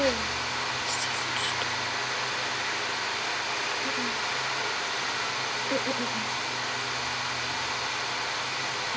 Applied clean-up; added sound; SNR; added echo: none; Bowed string instrument; 19 dB; none.